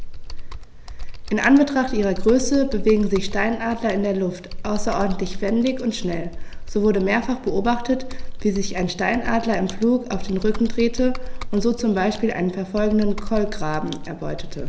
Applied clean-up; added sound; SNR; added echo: none; Computer keyboard; 5 dB; none.